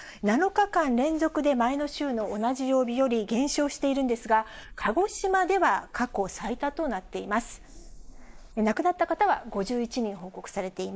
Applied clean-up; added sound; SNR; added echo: neural mask model Resemble Enhance denoiser.